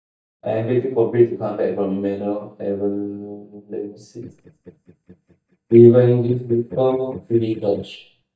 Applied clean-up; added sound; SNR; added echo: neural mask model DeepFilterNet 3.